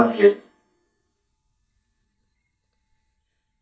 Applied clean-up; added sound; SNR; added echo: neural mask model DeepFilterNet 3.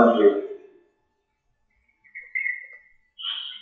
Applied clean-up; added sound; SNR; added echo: classical method WPE with log-MMSE.